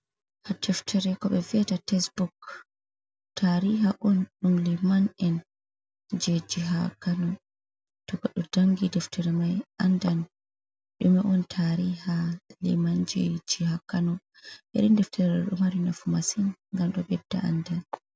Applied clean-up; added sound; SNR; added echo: none; none; none; none.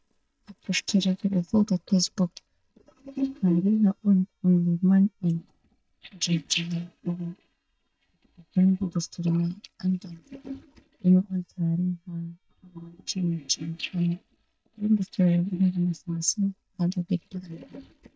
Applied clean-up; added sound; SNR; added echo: neural mask model DeepFilterNet 3.